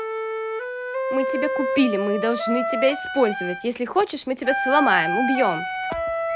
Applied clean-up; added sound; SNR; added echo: none; Wind instrument, woodwind instrument; 3 dB; none.